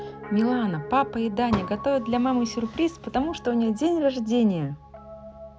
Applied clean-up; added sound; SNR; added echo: none; Fireworks + Piano; 13 dB; none.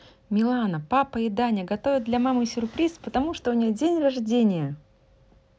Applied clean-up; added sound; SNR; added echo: none; none; none; none.